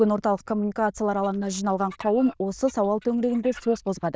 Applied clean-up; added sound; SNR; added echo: neural diffusion model UNIVERSE++.